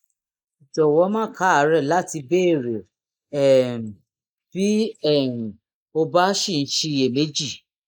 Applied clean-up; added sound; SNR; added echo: neural mask model Resemble Enhance denoiser.